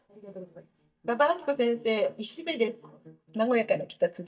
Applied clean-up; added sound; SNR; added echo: neural mask model DeepFilterNet 3.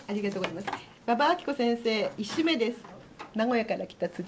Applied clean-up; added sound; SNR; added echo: none; none; none; none.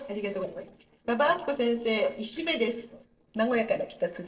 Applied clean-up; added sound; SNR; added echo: neural separator model SepFormer DNS4.